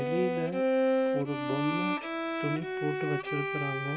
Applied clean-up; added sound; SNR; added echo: none; Bowed string instrument; -4 dB; none.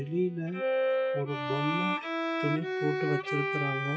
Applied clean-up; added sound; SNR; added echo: classical method log-MMSE.